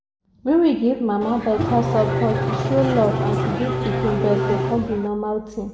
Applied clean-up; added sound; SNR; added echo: none; Race car, auto racing / Engine starting; 1 dB; reverberation time 0.9 s.